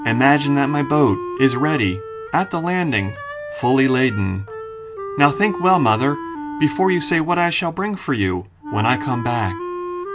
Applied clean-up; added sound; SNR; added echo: none; Wind instrument, woodwind instrument; 10 dB; none.